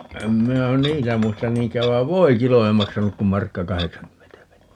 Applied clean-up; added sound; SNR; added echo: none; Clock; 20 dB; none.